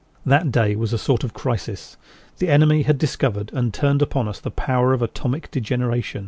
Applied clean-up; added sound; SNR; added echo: none; none; none; none.